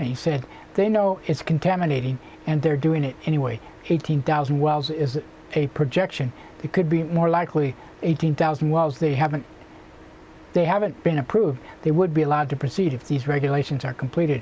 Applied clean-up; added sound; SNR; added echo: none; none; none; none.